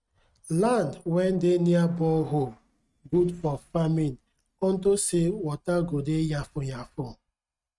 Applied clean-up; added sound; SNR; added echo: neural mask model RNNoise.